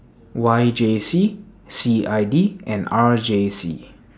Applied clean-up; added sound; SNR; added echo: none; none; none; none.